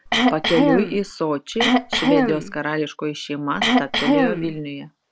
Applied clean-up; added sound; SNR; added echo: none; Cough; -4 dB; none.